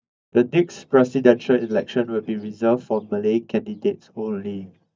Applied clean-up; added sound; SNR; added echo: neural mask model DeepFilterNet 3.